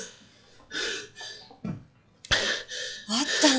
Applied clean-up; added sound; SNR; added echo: classical method log-MMSE.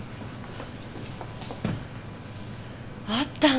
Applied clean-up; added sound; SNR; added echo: none; none; none; none.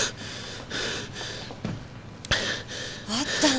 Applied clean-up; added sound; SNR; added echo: none; Breathing; 0 dB; none.